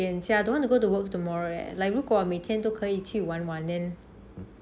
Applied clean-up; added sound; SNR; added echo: none; none; none; none.